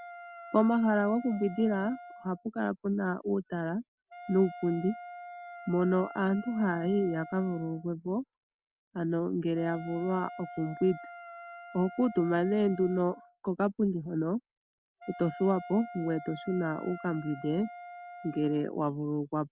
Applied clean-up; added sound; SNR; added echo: none; Wind instrument, woodwind instrument; 16 dB; none.